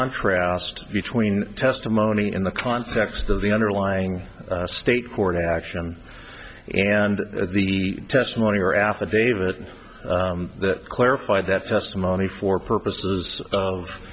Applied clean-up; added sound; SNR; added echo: none; none; none; none.